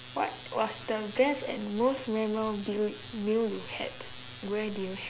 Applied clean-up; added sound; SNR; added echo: none; none; none; none.